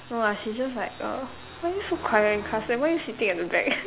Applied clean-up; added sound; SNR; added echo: none; Car passing by + Cricket; 18 dB; none.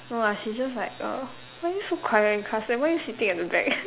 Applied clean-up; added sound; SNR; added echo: none; none; none; none.